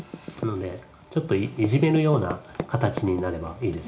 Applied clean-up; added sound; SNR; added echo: none; Typing; 13 dB; reverberation time 0.4 s.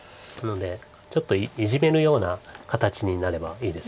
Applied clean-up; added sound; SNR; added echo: none; none; none; none.